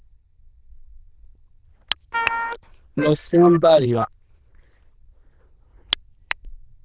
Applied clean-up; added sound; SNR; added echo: neural diffusion model UNIVERSE++.